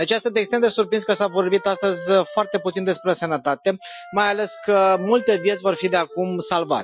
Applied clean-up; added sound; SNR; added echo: classical method Wiener filter.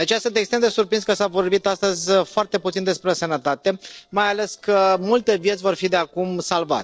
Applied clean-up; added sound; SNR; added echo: neural separator model SepFormer DNS4.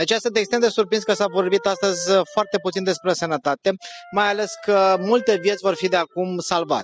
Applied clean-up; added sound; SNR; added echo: classical method spectral subtraction.